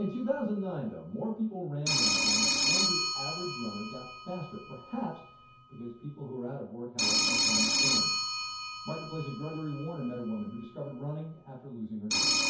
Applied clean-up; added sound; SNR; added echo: none; Telephone; -5 dB; reverberation time 0.6 s.